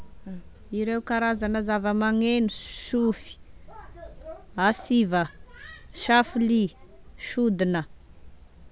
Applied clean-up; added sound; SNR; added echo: none; none; none; none.